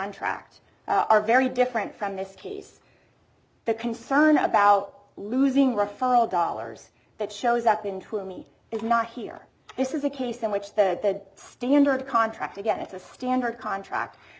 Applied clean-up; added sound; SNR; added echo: none; none; none; none.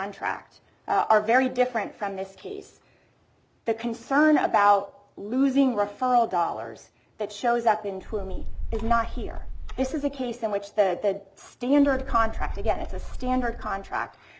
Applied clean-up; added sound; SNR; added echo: none; Wind; 4 dB; none.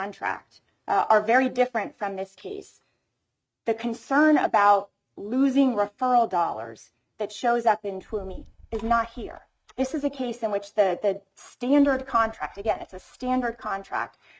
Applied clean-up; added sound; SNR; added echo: neural mask model RNNoise.